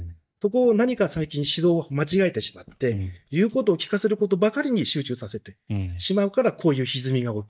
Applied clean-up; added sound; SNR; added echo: neural mask model DeepFilterNet 3.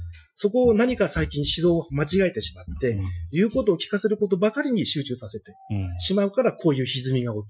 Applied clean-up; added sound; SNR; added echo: classical method Wiener filter.